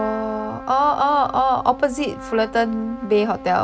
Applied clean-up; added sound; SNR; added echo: none; Trumpet; 14 dB; none.